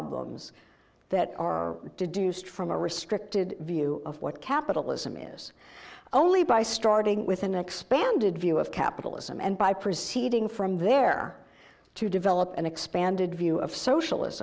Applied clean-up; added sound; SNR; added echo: none; none; none; none.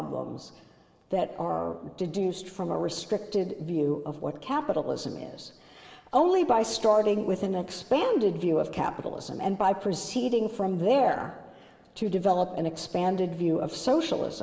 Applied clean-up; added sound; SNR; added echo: none; none; none; reverberation time 2.0 s.